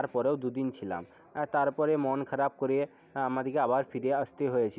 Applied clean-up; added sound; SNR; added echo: none; none; none; none.